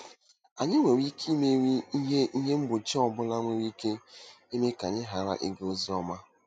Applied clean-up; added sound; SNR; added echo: none; none; none; none.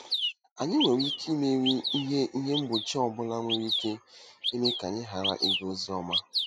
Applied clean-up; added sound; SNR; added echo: none; Bird vocalization, bird call, bird song; 4 dB; none.